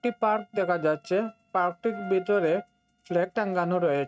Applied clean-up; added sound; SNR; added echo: neural mask model RNNoise.